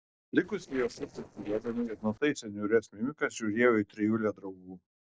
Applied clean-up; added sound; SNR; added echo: neural separator model SepFormer DNS4.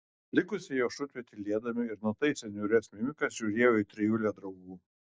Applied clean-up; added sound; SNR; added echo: none; none; none; none.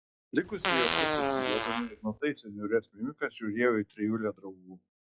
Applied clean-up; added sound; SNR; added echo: classical method log-MMSE.